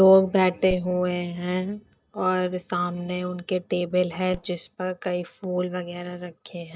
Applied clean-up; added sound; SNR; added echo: neural mask model DeepFilterNet 3.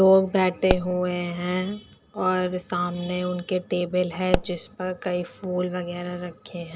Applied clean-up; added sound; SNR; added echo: none; Explosion; 6 dB; none.